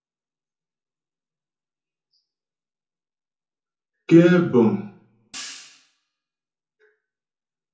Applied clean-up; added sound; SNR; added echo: none; Hi-hat; 18 dB; reverberation time 0.6 s.